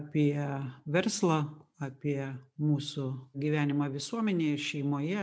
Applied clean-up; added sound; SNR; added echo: none; none; none; none.